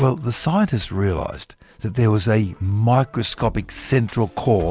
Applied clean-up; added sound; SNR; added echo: none; none; none; none.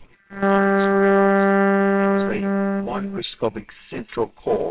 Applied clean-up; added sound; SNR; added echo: neural separator model SepFormer WHAMR!.